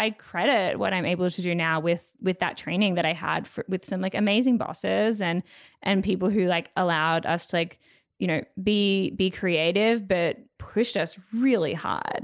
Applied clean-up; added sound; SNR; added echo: none; none; none; none.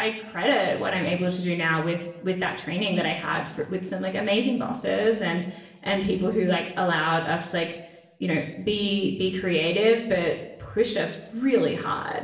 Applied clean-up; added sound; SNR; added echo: none; none; none; reverberation time 0.8 s.